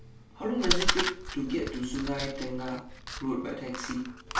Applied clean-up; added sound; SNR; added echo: none; Fire; -1 dB; reverberation time 0.3 s.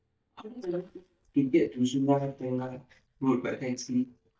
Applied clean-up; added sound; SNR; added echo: neural mask model DeepFilterNet 3.